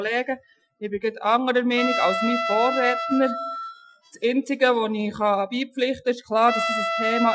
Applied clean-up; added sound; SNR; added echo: classical method Wiener filter.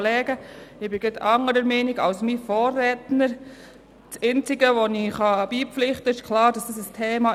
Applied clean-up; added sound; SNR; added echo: none; none; none; none.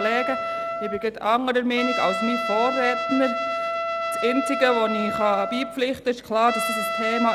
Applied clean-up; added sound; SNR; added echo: none; Trumpet; 3 dB; none.